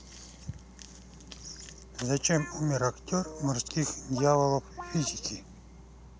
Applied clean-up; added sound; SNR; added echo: none; Guitar; 16 dB; none.